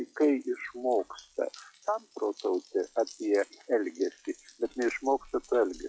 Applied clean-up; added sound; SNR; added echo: classical method log-MMSE.